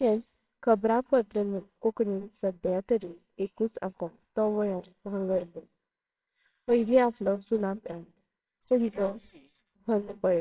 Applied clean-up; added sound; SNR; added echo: neural separator model SepFormer WHAMR!.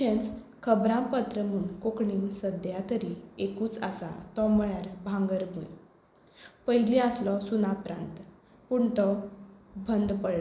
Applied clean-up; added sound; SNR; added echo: none; none; none; none.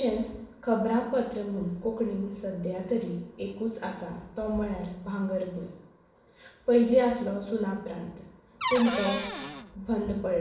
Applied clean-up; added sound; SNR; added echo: none; Cupboard open or close / Door; 4 dB; reverberation time 0.6 s.